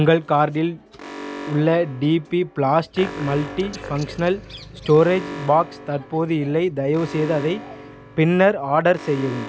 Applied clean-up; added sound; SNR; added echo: none; Alarm; 15 dB; none.